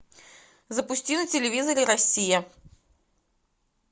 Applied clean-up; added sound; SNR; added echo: none; none; none; none.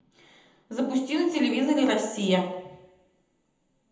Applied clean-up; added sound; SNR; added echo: none; none; none; reverberation time 0.8 s.